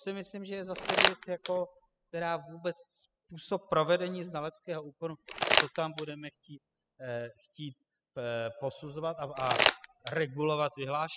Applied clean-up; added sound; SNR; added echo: classical method spectral subtraction.